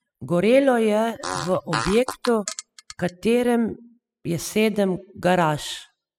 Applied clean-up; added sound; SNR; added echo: classical method spectral subtraction.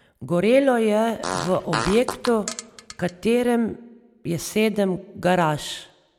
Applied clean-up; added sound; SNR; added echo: none; Fart; 9 dB; none.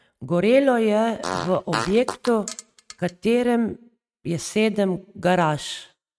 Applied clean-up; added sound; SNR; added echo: neural mask model RNNoise.